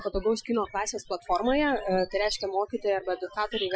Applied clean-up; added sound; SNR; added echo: classical method Wiener filter.